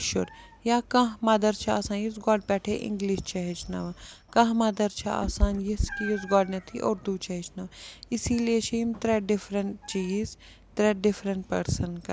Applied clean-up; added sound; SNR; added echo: none; Meow; 12 dB; none.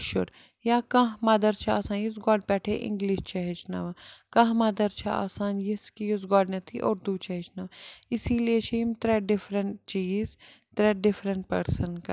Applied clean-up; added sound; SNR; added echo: none; none; none; none.